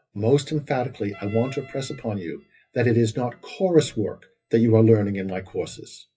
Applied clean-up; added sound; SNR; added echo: classical method WPE with log-MMSE.